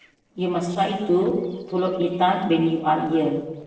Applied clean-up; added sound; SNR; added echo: neural separator model SepFormer DNS4.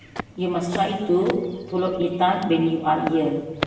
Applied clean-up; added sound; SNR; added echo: none; Walk, footsteps; 13 dB; reverberation time 1.1 s.